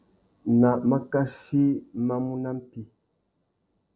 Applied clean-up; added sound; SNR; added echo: none; none; none; none.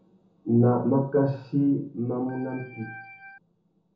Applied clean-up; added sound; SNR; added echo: none; Organ; 18 dB; reverberation time 0.7 s.